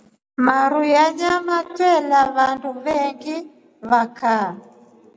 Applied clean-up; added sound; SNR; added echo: none; none; none; none.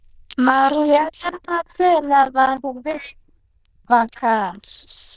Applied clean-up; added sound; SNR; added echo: neural diffusion model UNIVERSE++.